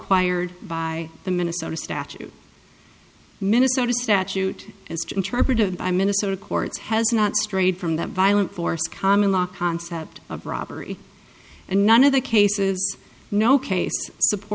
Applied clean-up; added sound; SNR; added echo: none; none; none; none.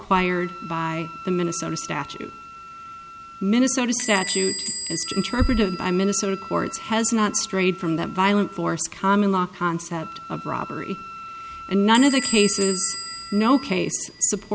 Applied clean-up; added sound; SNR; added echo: none; Wind instrument, woodwind instrument + Door / Bell; 11 dB; none.